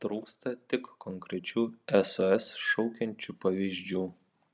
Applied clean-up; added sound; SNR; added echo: none; none; none; none.